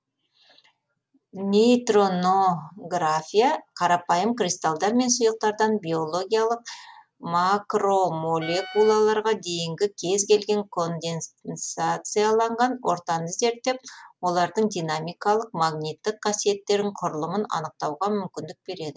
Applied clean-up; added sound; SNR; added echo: none; Wind instrument, woodwind instrument; 15 dB; none.